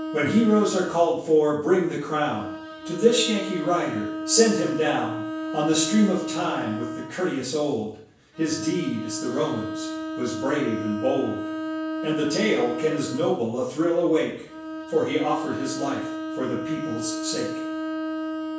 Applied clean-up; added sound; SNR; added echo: none; Bowed string instrument; 7 dB; reverberation time 0.7 s.